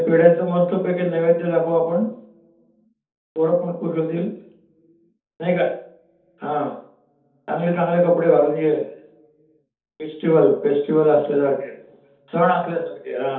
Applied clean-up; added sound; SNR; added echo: none; none; none; reverberation time 0.6 s.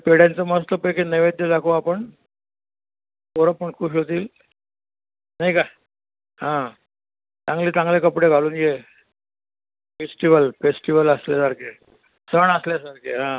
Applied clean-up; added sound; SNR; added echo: none; none; none; none.